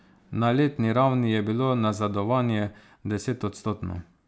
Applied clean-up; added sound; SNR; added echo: none; none; none; none.